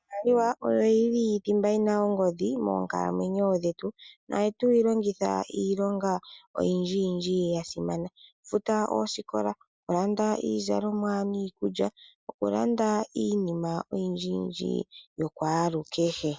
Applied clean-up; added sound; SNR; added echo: none; none; none; none.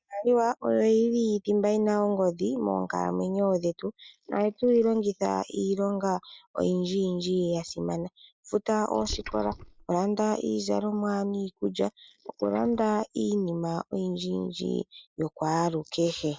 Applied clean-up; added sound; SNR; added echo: neural mask model Resemble Enhance denoiser.